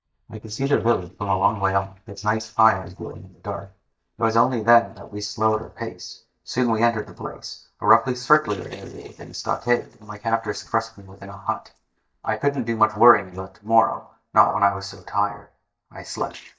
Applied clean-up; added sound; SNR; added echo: neural mask model DeepFilterNet 3.